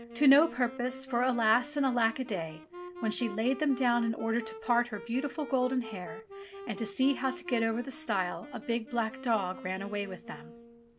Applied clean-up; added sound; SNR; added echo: none; Wind instrument, woodwind instrument; 15 dB; none.